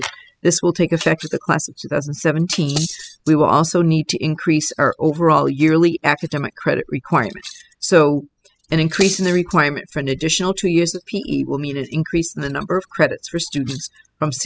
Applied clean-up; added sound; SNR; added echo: classical method spectral subtraction.